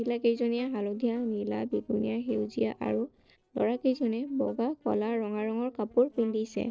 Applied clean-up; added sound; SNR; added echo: neural separator model SepFormer DNS4.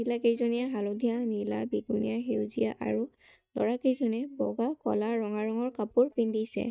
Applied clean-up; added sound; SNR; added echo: neural mask model DeepFilterNet 3.